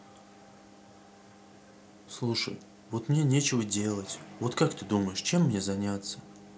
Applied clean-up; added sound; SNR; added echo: none; none; none; none.